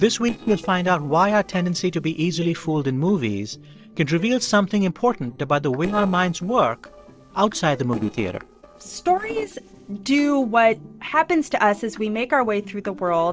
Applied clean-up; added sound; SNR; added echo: neural separator model SepFormer DNS4.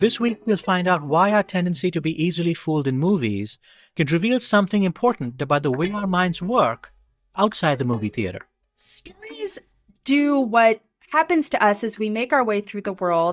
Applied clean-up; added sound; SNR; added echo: neural mask model DeepFilterNet 3.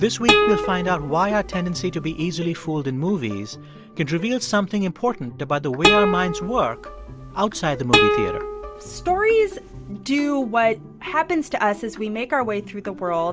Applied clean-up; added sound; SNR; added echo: none; Plucked string instrument; 0 dB; none.